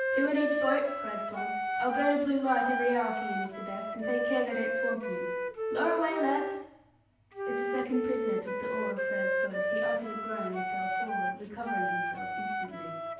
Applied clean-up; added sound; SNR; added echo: none; Wind instrument, woodwind instrument; -1 dB; reverberation time 0.9 s.